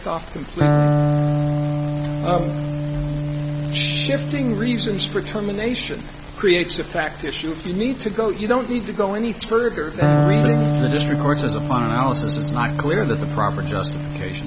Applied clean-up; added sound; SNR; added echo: none; Electric guitar; 0 dB; none.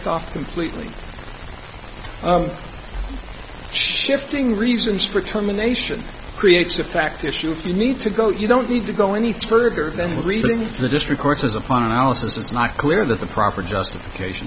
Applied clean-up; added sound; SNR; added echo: none; none; none; none.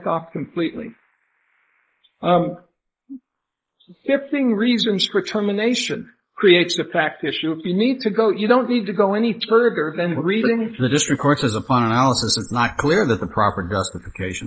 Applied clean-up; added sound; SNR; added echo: neural mask model Resemble Enhance denoiser.